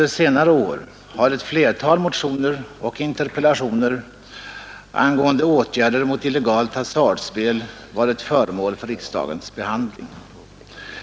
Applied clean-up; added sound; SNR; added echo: none; none; none; none.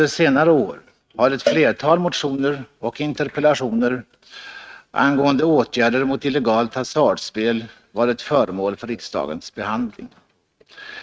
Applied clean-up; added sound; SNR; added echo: neural mask model RNNoise.